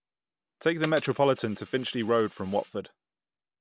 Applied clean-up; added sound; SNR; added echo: none; Coin (dropping); 20 dB; none.